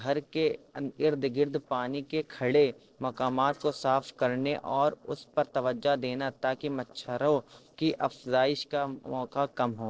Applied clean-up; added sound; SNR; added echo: neural separator model SepFormer DNS4.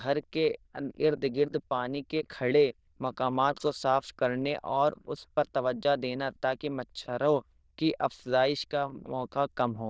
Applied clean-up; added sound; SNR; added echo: neural diffusion model UNIVERSE++.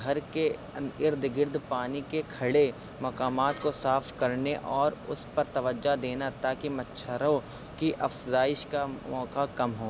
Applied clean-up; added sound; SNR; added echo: none; Mechanisms; 14 dB; none.